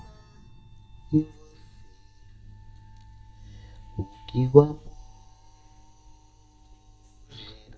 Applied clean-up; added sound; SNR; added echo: neural mask model DeepFilterNet 3.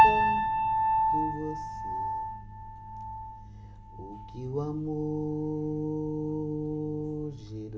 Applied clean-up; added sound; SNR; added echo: none; Piano; -5 dB; reverberation time 0.4 s.